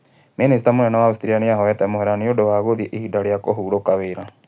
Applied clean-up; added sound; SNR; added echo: none; none; none; none.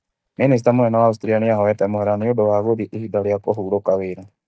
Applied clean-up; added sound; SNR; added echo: neural mask model DeepFilterNet 3.